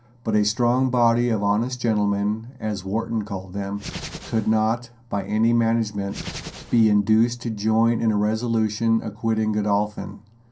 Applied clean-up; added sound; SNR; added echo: none; Hands; 13 dB; reverberation time 0.3 s.